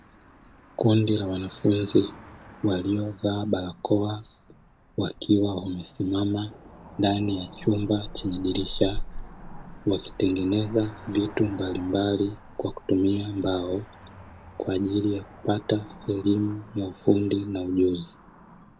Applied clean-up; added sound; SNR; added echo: none; Cricket / Motor vehicle (road); 16 dB; none.